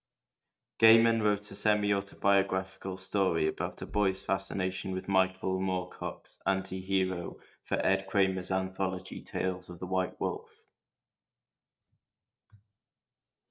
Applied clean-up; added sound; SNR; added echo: neural mask model DeepFilterNet 3.